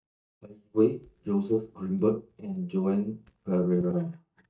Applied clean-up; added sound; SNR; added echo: neural mask model DeepFilterNet 3.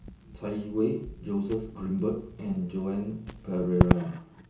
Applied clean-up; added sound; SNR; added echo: none; Crackle; 2 dB; reverberation time 0.7 s.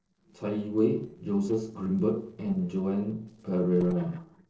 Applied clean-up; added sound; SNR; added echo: neural separator model SepFormer DNS4.